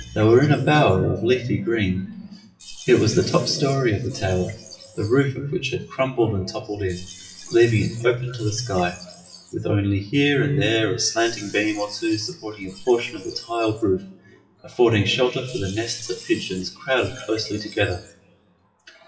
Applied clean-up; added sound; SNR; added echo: classical method WPE with log-MMSE.